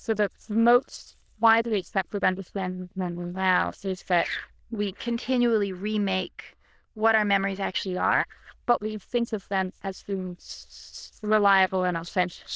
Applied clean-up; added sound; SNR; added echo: neural diffusion model UNIVERSE++.